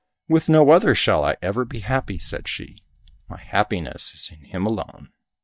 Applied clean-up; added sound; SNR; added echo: neural mask model DeepFilterNet 3.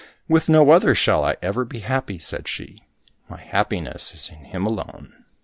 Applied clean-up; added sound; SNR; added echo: none; none; none; none.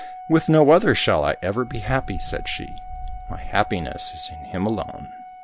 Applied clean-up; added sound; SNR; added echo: none; Organ + Bird; 11 dB; none.